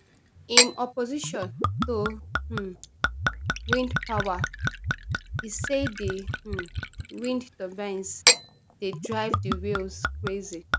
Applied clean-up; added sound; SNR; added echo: none; Gurgling / Chink, clink / Liquid; -4 dB; none.